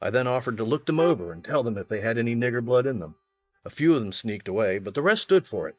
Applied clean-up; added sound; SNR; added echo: neural mask model DeepFilterNet 3.